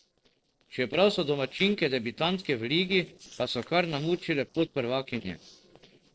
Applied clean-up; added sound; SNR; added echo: neural separator model SepFormer DNS4.